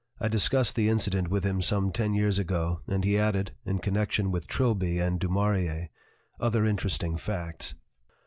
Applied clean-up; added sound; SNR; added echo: none; none; none; none.